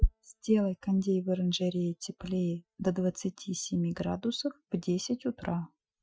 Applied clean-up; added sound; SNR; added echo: classical method Wiener filter.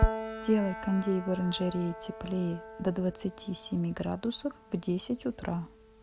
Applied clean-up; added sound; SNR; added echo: none; Piano; 12 dB; none.